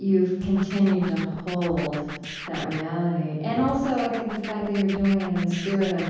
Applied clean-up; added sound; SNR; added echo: none; Scratching (performance technique); 14 dB; reverberation time 1.3 s.